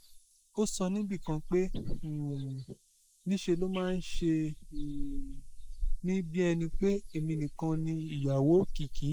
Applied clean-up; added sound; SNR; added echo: neural mask model Resemble Enhance denoiser.